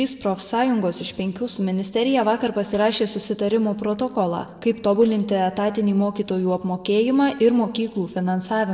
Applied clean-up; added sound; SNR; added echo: neural separator model SepFormer DNS4.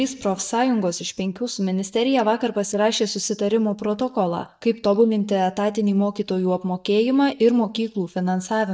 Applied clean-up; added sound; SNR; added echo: neural mask model DeepFilterNet 3.